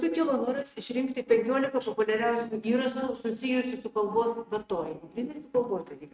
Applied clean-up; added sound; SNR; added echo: neural mask model RNNoise.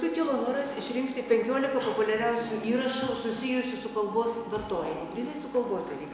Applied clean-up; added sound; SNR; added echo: none; Wind instrument, woodwind instrument; 17 dB; none.